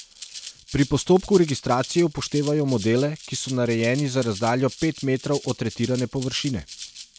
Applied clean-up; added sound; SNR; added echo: none; Rattle (instrument); 17 dB; none.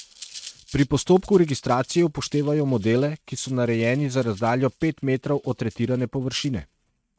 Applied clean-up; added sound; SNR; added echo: neural mask model RNNoise.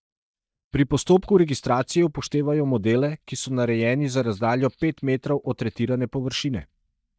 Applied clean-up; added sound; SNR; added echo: neural mask model DeepFilterNet 3.